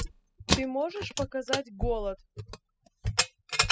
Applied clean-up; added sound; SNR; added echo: classical method spectral subtraction.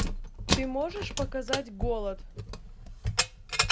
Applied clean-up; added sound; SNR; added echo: none; Keys jangling; -4 dB; none.